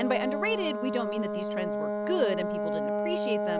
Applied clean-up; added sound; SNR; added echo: none; Brass instrument; -1 dB; none.